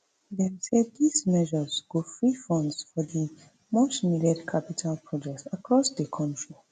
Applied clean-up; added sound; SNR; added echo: none; none; none; none.